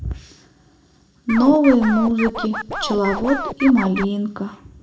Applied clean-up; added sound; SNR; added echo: none; Scratching (performance technique); 8 dB; reverberation time 0.4 s.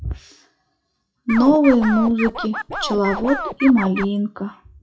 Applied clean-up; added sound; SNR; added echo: classical method WPE with log-MMSE.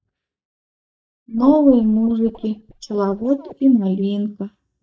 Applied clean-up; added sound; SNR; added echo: neural mask model DeepFilterNet 3.